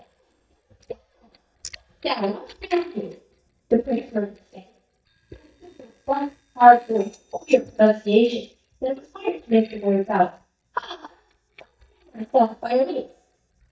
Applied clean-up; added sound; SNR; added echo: neural mask model DeepFilterNet 3.